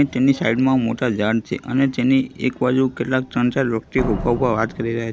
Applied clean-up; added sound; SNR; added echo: none; Slam; 16 dB; none.